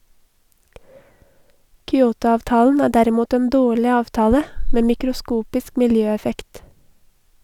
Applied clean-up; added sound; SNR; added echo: none; none; none; none.